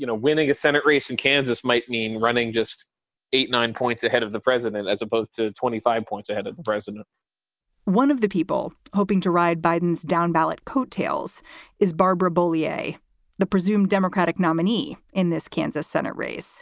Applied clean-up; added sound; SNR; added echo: none; none; none; none.